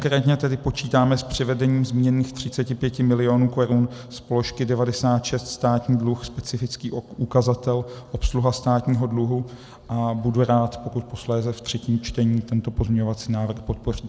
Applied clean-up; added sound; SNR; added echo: none; none; none; none.